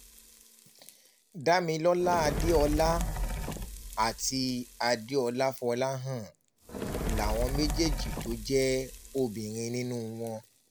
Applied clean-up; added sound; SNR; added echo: none; Fire; 6 dB; none.